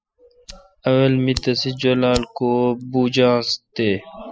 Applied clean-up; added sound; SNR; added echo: classical method spectral subtraction.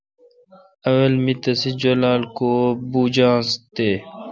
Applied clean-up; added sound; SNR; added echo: none; none; none; none.